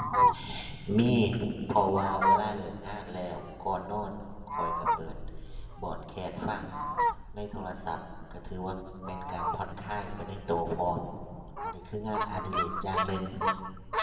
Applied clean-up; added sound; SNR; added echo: none; Fowl; 0 dB; reverberation time 1.6 s.